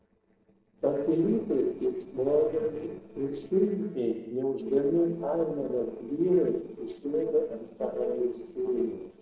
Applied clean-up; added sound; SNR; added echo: neural separator model SepFormer DNS4.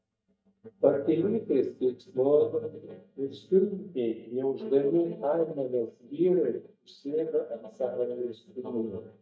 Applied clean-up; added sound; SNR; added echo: neural mask model DeepFilterNet 3.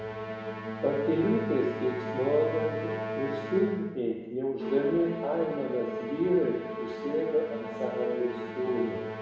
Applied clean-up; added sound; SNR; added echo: none; Musical instrument; 6 dB; reverberation time 1.0 s.